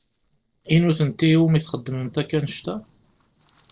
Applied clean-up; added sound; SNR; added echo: neural separator model SepFormer DNS4.